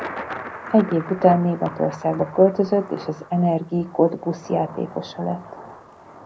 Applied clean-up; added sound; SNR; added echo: none; Thunder; 15 dB; reverberation time 0.4 s.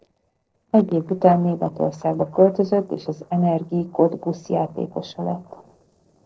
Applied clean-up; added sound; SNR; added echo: neural separator model SepFormer DNS4.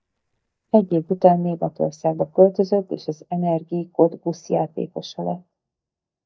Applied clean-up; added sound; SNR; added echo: neural mask model DeepFilterNet 3.